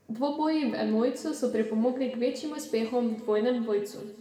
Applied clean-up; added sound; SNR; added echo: none; none; none; reverberation time 1.6 s.